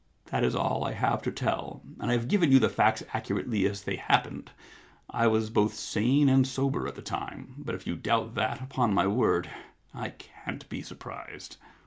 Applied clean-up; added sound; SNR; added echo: none; none; none; none.